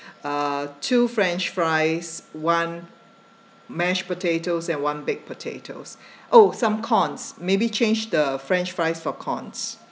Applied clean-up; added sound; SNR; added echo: none; none; none; none.